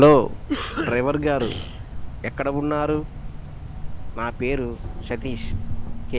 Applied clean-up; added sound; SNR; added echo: none; Cricket + Cough; 5 dB; none.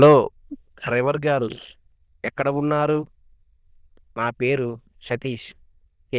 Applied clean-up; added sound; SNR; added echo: neural diffusion model UNIVERSE++.